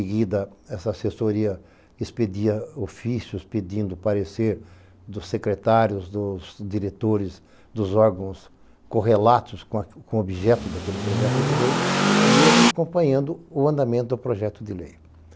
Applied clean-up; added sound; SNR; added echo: none; Accelerating, revving, vroom / Car; -4 dB; none.